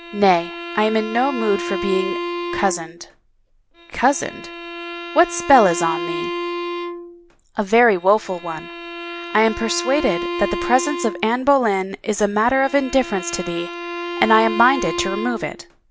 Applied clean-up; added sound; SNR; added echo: none; Bowed string instrument; 8 dB; none.